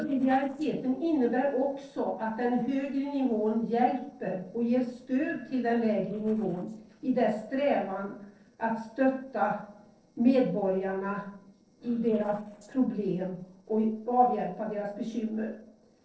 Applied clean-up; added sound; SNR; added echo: neural separator model SepFormer DNS4.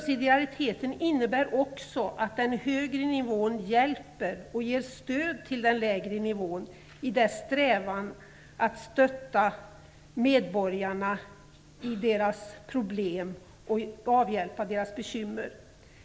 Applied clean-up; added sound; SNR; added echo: none; none; none; none.